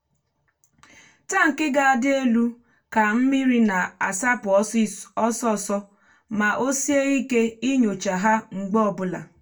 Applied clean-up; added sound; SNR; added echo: none; none; none; reverberation time 0.2 s.